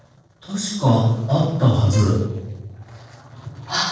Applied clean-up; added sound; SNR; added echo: neural separator model SepFormer DNS4.